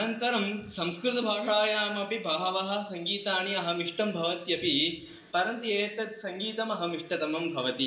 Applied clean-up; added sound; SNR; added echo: none; none; none; reverberation time 0.5 s.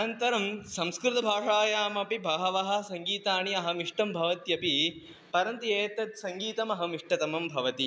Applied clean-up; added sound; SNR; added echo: none; none; none; none.